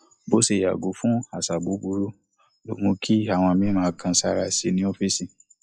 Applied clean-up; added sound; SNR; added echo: classical method log-MMSE.